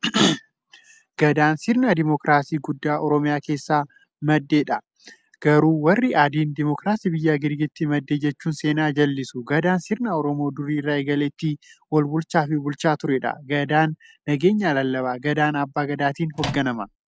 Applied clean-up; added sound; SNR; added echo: none; Microwave oven; 9 dB; none.